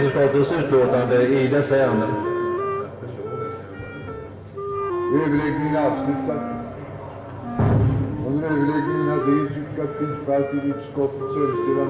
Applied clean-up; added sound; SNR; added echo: none; Wind instrument, woodwind instrument; 6 dB; reverberation time 2.2 s.